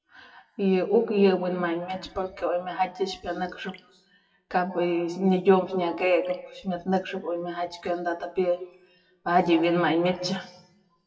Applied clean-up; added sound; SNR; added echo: classical method WPE with log-MMSE.